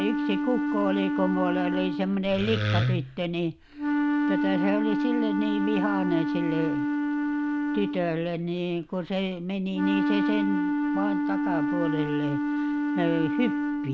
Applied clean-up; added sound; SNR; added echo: none; Wind instrument, woodwind instrument + Wood; -2 dB; none.